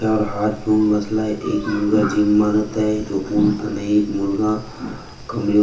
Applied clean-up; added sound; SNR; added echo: none; Rain; 18 dB; reverberation time 0.7 s.